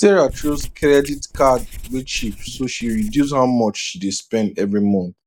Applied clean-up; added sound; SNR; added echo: none; Writing; 12 dB; none.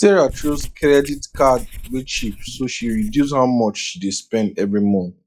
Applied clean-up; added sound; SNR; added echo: classical method log-MMSE.